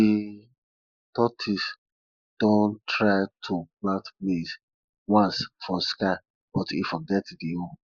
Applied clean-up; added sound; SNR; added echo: neural mask model Resemble Enhance denoiser.